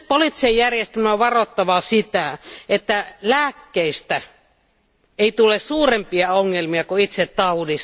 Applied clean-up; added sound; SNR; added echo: none; none; none; none.